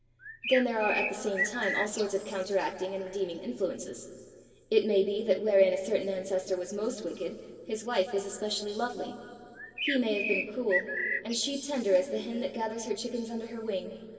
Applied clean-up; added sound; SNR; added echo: none; Bird; 4 dB; reverberation time 2.2 s.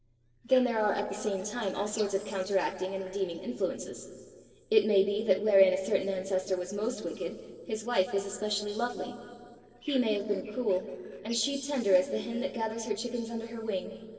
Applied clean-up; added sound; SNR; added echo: neural separator model SepFormer DNS4.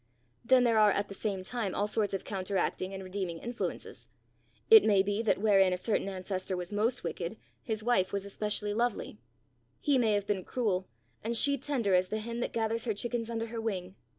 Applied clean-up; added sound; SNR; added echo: none; none; none; none.